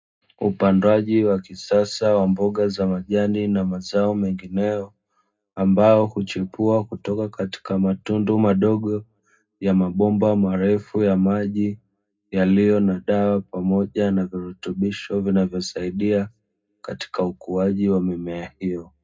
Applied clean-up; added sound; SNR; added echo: none; none; none; reverberation time 0.2 s.